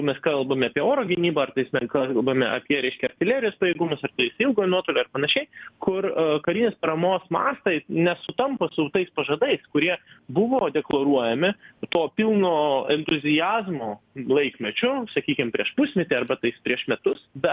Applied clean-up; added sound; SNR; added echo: none; none; none; none.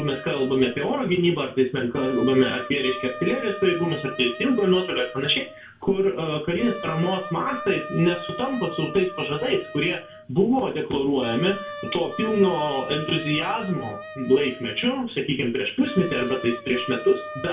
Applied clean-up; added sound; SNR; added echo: none; Wind instrument, woodwind instrument; 13 dB; reverberation time 0.3 s.